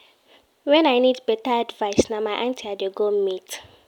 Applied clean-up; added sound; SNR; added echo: none; none; none; none.